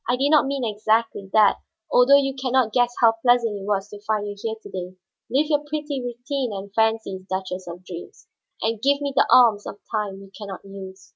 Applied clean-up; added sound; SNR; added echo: none; none; none; none.